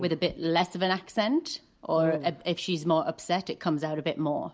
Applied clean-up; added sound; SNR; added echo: none; none; none; none.